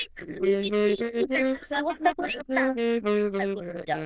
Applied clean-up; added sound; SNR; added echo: neural diffusion model UNIVERSE++.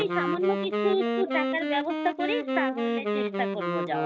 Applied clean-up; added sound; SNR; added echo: none; Wind instrument, woodwind instrument; -1 dB; none.